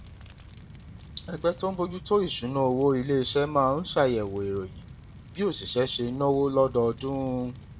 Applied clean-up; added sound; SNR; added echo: none; Fire; 18 dB; none.